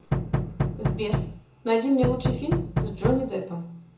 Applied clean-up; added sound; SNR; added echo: none; Knock; -1 dB; reverberation time 0.6 s.